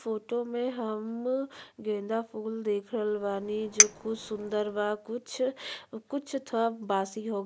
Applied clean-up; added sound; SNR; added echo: none; Chink, clink; -3 dB; none.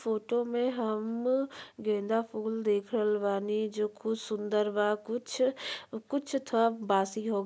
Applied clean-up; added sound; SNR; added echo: none; none; none; none.